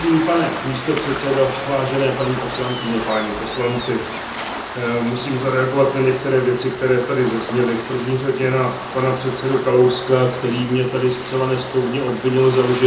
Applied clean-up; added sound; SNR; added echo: none; Waves, surf; 10 dB; reverberation time 0.5 s.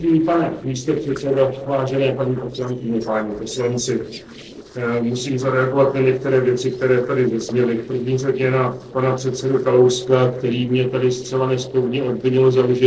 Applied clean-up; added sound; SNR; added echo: neural separator model SepFormer DNS4.